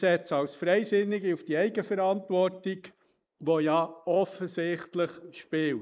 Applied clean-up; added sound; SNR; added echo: neural mask model Resemble Enhance denoiser.